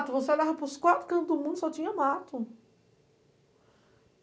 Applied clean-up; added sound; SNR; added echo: none; none; none; none.